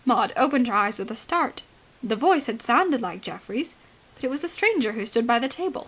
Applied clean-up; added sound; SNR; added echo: none; none; none; none.